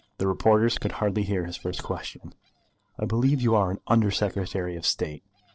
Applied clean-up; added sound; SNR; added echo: neural separator model SepFormer DNS4.